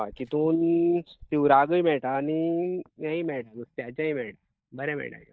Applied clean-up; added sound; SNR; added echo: neural mask model DeepFilterNet 3.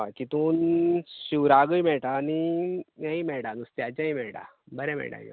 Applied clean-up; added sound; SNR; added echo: none; none; none; none.